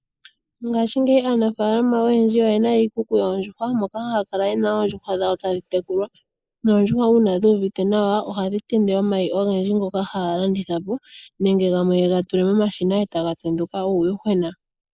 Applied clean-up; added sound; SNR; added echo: neural mask model Resemble Enhance denoiser.